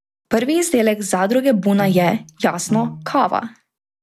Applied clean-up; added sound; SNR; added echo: none; Piano; 13 dB; none.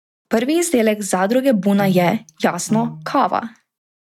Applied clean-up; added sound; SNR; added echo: neural mask model RNNoise.